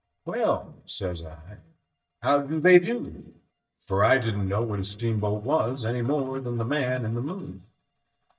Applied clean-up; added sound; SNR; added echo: neural mask model DeepFilterNet 3.